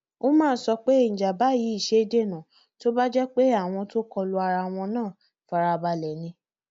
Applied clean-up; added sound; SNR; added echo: none; none; none; none.